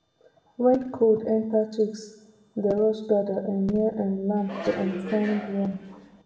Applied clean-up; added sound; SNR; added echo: none; Subway, metro, underground; 11 dB; reverberation time 0.8 s.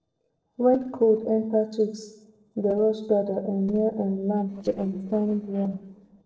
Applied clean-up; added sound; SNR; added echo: neural separator model SepFormer DNS4.